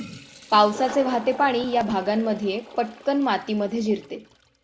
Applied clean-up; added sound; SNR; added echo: none; Toilet flush; 16 dB; none.